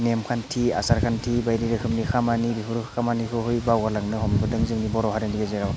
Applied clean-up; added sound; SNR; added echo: none; none; none; none.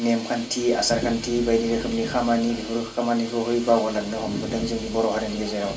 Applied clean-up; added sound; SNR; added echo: none; none; none; reverberation time 0.3 s.